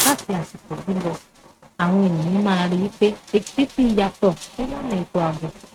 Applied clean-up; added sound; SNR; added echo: neural mask model RNNoise.